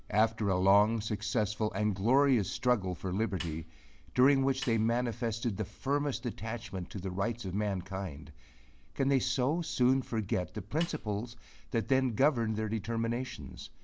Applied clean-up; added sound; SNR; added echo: none; Snare drum; 19 dB; none.